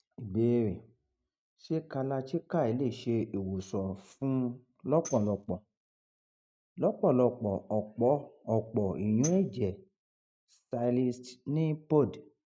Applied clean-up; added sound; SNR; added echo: neural mask model RNNoise.